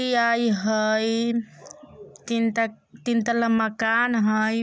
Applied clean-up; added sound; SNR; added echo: none; none; none; none.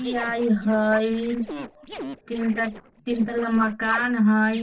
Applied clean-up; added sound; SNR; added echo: neural separator model SepFormer DNS4.